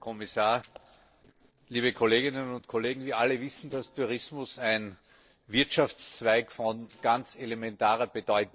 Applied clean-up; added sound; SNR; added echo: neural separator model SepFormer DNS4.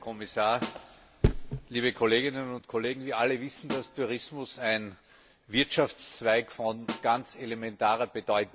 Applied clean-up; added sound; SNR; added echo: none; Snare drum; 13 dB; none.